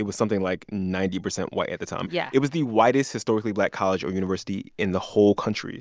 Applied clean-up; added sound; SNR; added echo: none; none; none; none.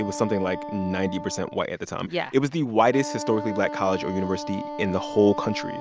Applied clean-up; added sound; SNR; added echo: none; Wind instrument, woodwind instrument; 10 dB; none.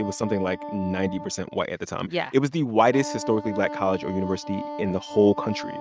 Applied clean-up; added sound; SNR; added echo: neural mask model RNNoise.